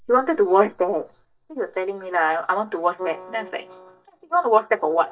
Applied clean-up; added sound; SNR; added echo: neural mask model DeepFilterNet 3.